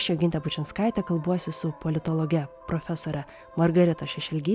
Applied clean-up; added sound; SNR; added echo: none; none; none; none.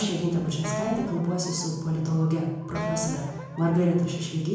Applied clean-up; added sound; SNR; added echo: none; Wind instrument, woodwind instrument; 10 dB; reverberation time 0.9 s.